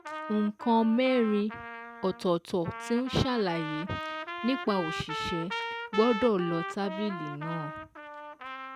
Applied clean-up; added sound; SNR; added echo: none; Trumpet; 9 dB; none.